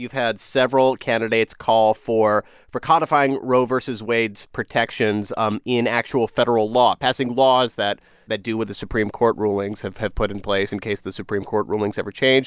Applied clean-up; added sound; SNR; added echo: none; none; none; none.